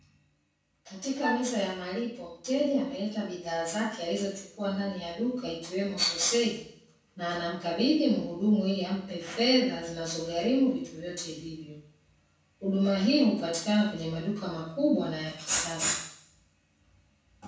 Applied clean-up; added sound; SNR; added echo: none; Wind instrument, woodwind instrument; 6 dB; reverberation time 0.6 s.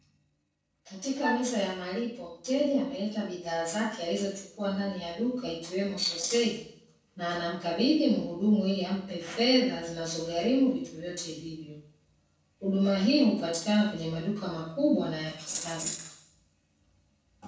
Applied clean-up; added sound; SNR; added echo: neural separator model SepFormer DNS4.